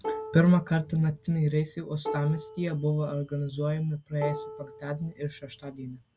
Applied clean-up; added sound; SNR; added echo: none; Plucked string instrument; 11 dB; none.